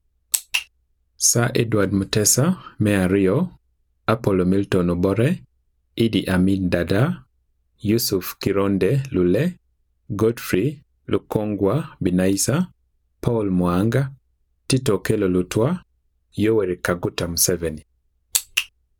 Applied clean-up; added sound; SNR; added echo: none; none; none; none.